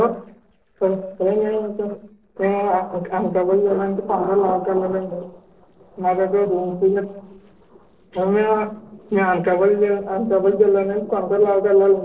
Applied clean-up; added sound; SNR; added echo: neural separator model SepFormer DNS4.